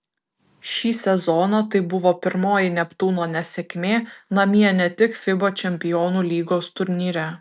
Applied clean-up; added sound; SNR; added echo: none; none; none; none.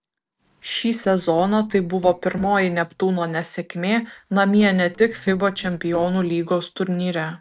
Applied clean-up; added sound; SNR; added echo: neural separator model SepFormer DNS4.